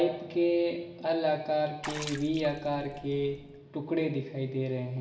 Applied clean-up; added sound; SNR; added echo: none; Water / Splash, splatter; 14 dB; reverberation time 1.2 s.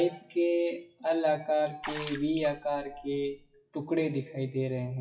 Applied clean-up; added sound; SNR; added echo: classical method WPE with log-MMSE.